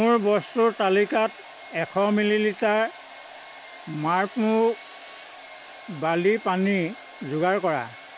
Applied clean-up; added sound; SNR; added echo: none; Domestic sounds, home sounds; 19 dB; none.